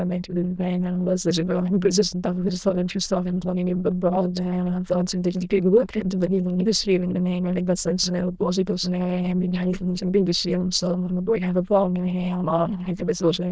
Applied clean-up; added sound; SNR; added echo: neural diffusion model UNIVERSE++.